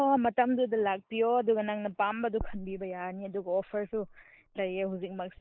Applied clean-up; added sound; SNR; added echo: neural mask model Resemble Enhance denoiser.